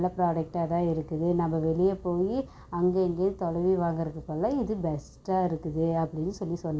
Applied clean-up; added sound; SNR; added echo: none; none; none; none.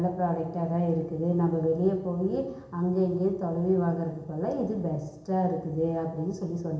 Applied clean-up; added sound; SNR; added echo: none; none; none; reverberation time 0.8 s.